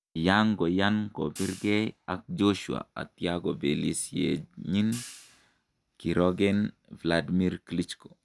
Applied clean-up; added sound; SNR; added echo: none; Hi-hat; 17 dB; none.